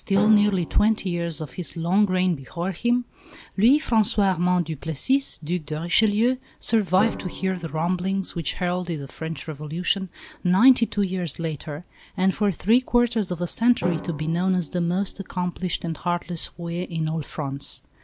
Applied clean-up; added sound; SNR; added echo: none; Drum; 18 dB; none.